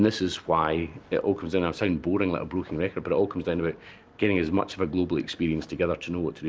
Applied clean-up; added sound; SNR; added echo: none; none; none; none.